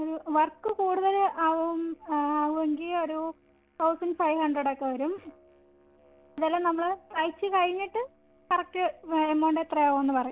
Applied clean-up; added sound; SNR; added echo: neural separator model SepFormer DNS4.